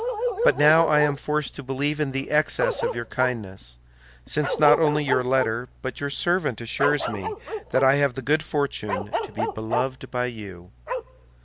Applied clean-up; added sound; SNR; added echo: none; Bark; 6 dB; none.